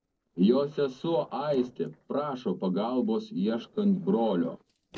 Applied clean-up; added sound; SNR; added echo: neural separator model SepFormer DNS4.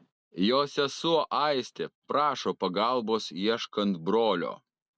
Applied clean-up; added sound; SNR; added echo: none; none; none; none.